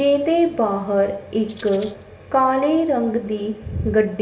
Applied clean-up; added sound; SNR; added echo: none; Rattle (instrument); 3 dB; reverberation time 1.3 s.